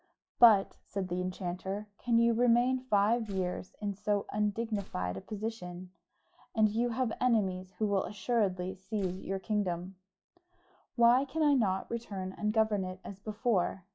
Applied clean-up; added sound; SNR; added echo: classical method log-MMSE.